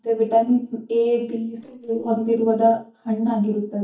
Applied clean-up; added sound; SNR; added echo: neural mask model DeepFilterNet 3.